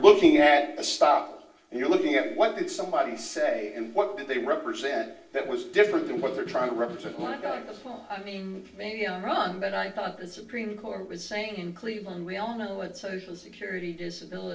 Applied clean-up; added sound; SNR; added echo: neural separator model SepFormer DNS4.